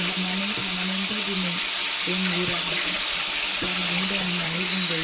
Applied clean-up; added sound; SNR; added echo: none; Sink (filling or washing) / Water tap, faucet; -5 dB; reverberation time 0.1 s.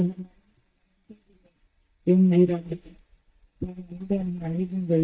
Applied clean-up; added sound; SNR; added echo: neural mask model DeepFilterNet 3.